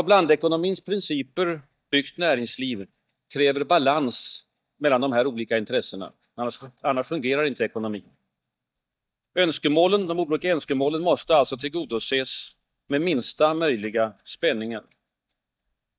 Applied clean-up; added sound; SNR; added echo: neural mask model DeepFilterNet 3.